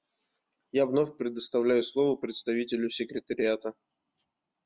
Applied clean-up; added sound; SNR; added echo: none; none; none; none.